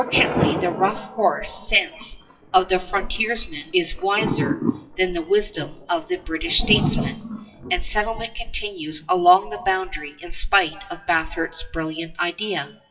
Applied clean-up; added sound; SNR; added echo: classical method WPE with log-MMSE.